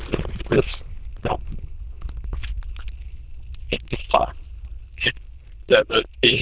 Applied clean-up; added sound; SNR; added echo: neural diffusion model UNIVERSE++.